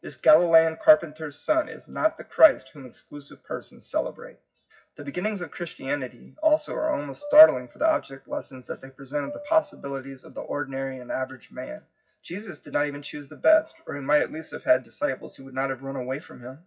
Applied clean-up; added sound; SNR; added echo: classical method WPE with log-MMSE.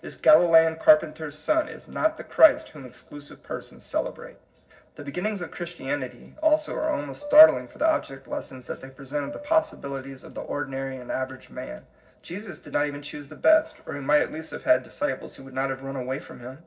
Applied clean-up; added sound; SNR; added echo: neural separator model SepFormer DNS4.